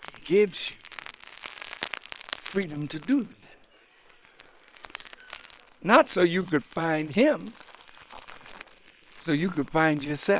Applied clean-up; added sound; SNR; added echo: neural separator model SepFormer WHAM!.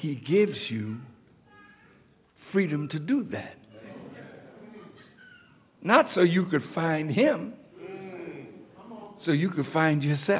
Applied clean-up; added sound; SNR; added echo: none; none; none; none.